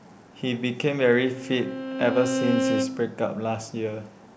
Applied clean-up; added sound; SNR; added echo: none; Bowed string instrument; 4 dB; none.